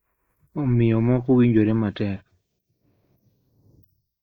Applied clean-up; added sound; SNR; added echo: neural mask model Resemble Enhance denoiser.